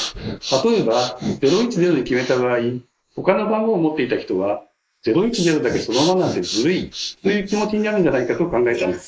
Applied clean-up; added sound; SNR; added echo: neural mask model Resemble Enhance denoiser.